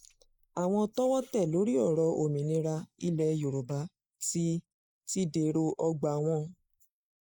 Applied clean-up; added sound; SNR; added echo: neural mask model Resemble Enhance denoiser.